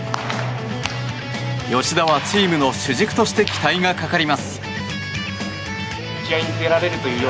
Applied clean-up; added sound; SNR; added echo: none; Train; 19 dB; none.